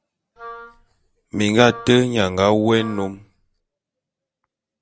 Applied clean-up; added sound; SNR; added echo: none; Wind instrument, woodwind instrument; 20 dB; none.